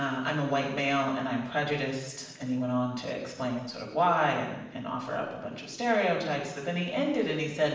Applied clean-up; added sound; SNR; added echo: none; none; none; reverberation time 1.0 s.